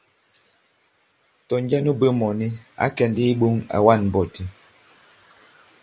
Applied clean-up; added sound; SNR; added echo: none; none; none; none.